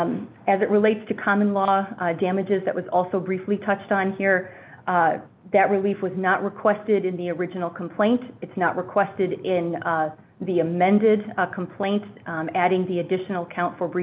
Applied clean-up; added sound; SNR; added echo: none; none; none; none.